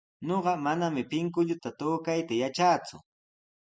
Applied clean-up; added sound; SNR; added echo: none; none; none; none.